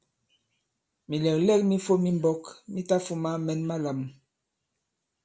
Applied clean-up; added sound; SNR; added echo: none; none; none; none.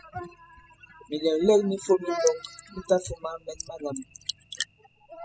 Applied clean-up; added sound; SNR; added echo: classical method spectral subtraction.